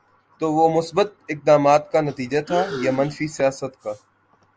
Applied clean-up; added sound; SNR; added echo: none; Breathing; 12 dB; none.